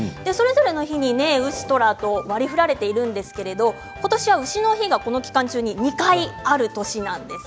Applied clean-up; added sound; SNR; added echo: none; none; none; none.